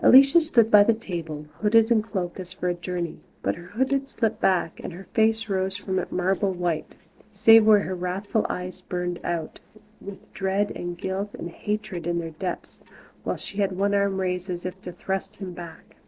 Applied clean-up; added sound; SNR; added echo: neural separator model SepFormer DNS4.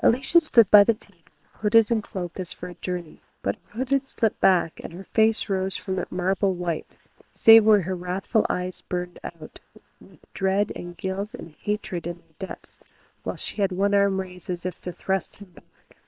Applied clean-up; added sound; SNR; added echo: neural separator model SepFormer WHAM!.